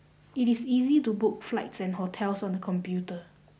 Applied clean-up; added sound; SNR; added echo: none; none; none; none.